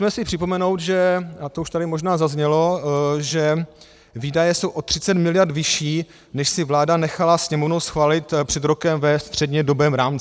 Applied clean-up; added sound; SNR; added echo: none; none; none; none.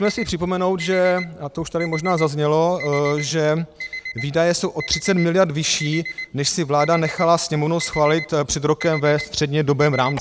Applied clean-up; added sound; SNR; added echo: none; Alarm; 14 dB; none.